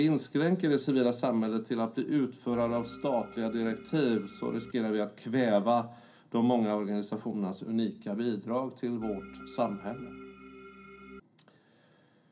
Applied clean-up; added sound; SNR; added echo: none; Organ; 17 dB; reverberation time 0.3 s.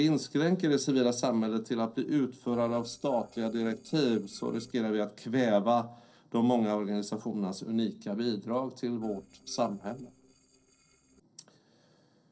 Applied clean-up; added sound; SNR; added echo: neural separator model SepFormer DNS4.